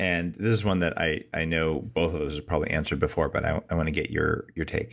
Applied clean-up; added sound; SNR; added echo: none; none; none; none.